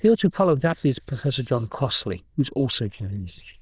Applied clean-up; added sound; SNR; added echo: neural diffusion model UNIVERSE++.